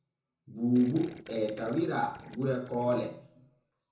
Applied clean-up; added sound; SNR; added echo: none; Gurgling; 19 dB; reverberation time 0.6 s.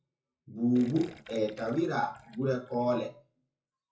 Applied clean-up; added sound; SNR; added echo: classical method WPE with log-MMSE.